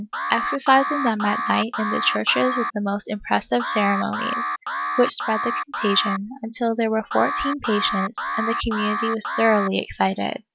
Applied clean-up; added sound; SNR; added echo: none; Alarm; 5 dB; none.